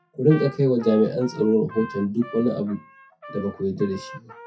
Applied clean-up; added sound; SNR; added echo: classical method WPE with log-MMSE.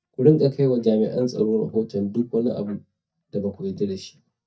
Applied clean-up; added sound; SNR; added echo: neural mask model DeepFilterNet 3.